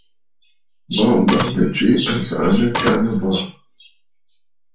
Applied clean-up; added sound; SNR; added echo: none; Printer; 2 dB; reverberation time 0.3 s.